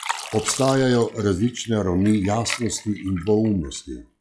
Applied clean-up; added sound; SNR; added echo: classical method log-MMSE.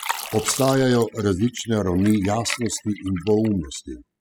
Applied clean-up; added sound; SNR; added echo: classical method spectral subtraction.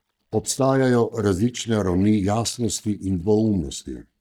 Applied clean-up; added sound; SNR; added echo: neural mask model DeepFilterNet 3.